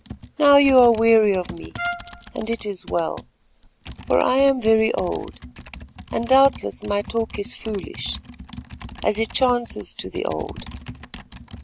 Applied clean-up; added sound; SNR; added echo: none; Computer keyboard + Trumpet; 15 dB; none.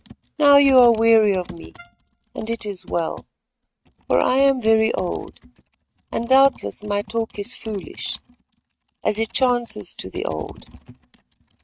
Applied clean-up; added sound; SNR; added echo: neural mask model RNNoise.